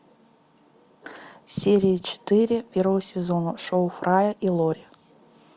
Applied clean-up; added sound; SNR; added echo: none; none; none; none.